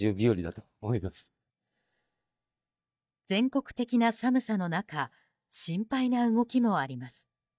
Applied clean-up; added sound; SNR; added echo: neural mask model DeepFilterNet 3.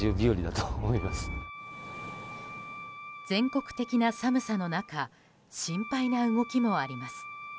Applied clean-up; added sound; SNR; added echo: none; Wind instrument, woodwind instrument; 14 dB; none.